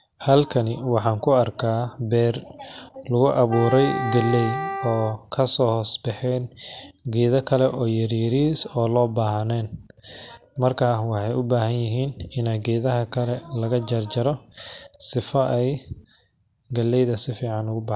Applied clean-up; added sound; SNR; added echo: none; Wind instrument, woodwind instrument; 6 dB; none.